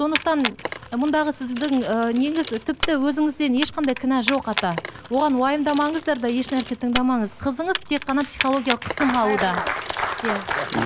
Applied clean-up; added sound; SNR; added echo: none; Keys jangling; 10 dB; none.